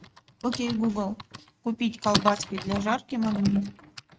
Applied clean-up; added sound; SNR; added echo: neural mask model RNNoise.